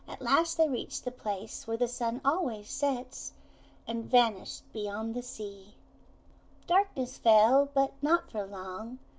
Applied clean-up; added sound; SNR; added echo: none; none; none; none.